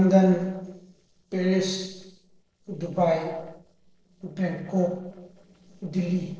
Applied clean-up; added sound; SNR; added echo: neural separator model SepFormer DNS4.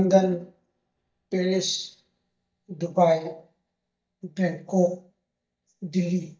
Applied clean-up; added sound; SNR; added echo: neural mask model DeepFilterNet 3.